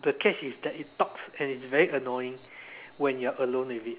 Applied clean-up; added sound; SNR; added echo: none; none; none; none.